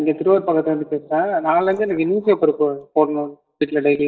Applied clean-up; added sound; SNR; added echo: neural mask model DeepFilterNet 3.